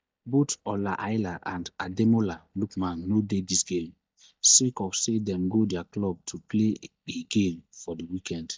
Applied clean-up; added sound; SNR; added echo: neural mask model DeepFilterNet 3.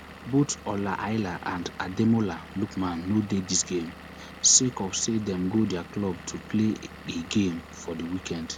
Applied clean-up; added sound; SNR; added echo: none; Engine / Vehicle; 16 dB; none.